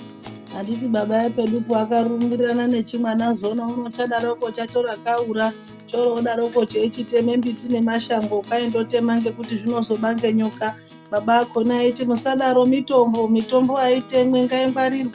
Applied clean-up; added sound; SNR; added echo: none; Acoustic guitar; 18 dB; none.